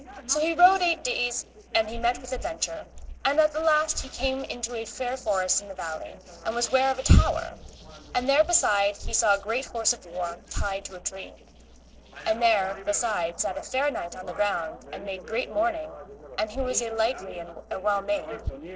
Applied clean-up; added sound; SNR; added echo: neural separator model SepFormer DNS4.